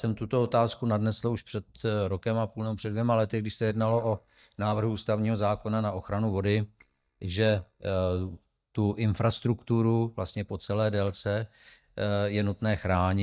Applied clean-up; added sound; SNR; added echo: neural mask model DeepFilterNet 3.